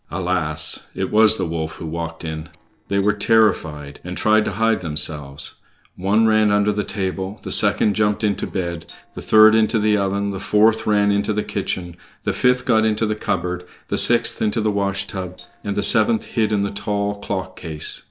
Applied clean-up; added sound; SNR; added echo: neural separator model SepFormer DNS4.